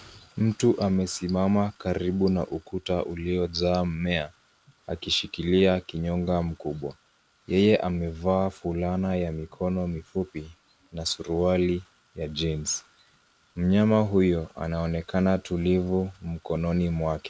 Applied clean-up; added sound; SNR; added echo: none; none; none; none.